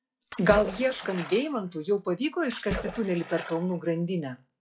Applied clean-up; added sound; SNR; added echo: classical method log-MMSE.